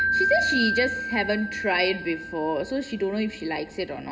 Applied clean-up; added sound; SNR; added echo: none; Wind chime; 2 dB; reverberation time 2.1 s.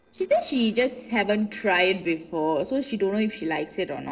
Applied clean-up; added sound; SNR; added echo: neural separator model SepFormer DNS4.